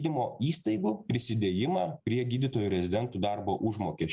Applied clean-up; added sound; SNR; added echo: none; none; none; none.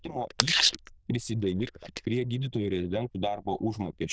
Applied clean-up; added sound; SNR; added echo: neural diffusion model UNIVERSE++.